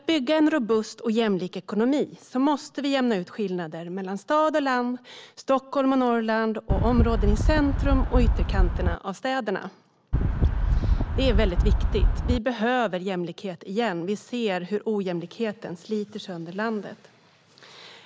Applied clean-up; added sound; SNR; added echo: none; Wind; -5 dB; none.